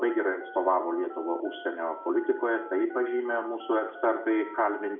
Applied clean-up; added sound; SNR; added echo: none; Telephone; 15 dB; reverberation time 0.7 s.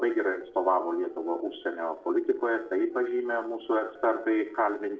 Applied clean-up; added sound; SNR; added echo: neural separator model SepFormer DNS4.